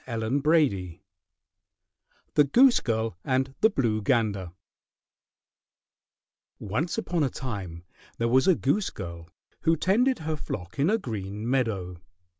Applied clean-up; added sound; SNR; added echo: none; none; none; none.